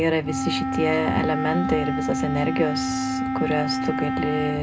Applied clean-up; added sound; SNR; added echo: none; Wind instrument, woodwind instrument; 1 dB; reverberation time 0.2 s.